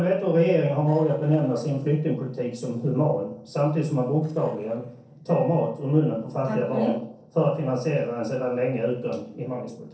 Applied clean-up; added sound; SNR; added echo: neural separator model SepFormer DNS4.